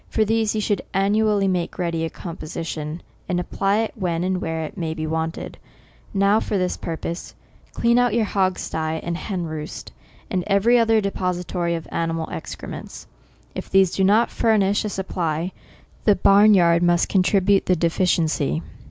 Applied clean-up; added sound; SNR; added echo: none; none; none; none.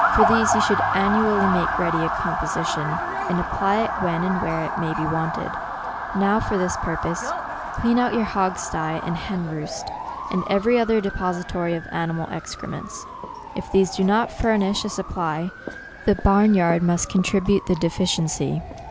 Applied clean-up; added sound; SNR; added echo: none; Motor vehicle (road) / Siren; 4 dB; none.